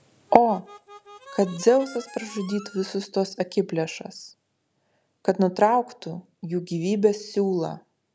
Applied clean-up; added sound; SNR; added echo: none; Harmonica; 20 dB; none.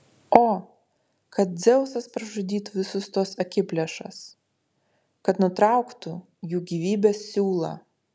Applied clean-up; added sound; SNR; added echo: none; none; none; none.